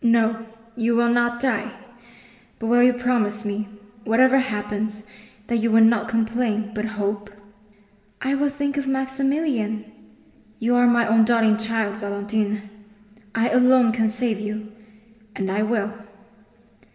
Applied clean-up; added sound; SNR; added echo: none; none; none; reverberation time 2.4 s.